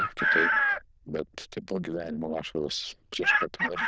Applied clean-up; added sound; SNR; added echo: neural diffusion model UNIVERSE++.